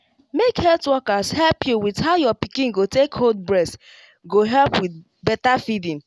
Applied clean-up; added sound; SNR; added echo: none; none; none; none.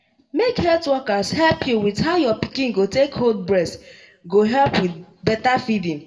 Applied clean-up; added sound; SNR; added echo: none; none; none; reverberation time 0.5 s.